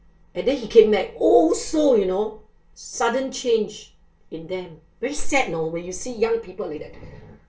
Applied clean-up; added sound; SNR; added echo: none; none; none; reverberation time 0.2 s.